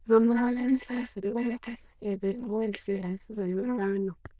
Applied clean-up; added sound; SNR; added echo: neural diffusion model UNIVERSE++.